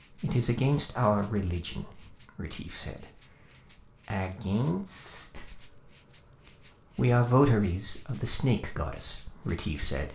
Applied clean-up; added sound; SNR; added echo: none; Rattle (instrument); 16 dB; reverberation time 0.4 s.